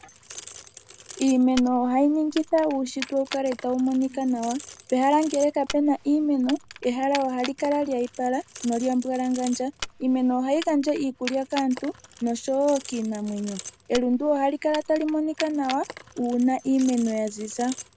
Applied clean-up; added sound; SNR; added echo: none; Keys jangling; 16 dB; none.